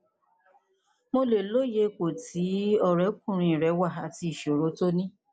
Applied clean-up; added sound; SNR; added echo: none; none; none; none.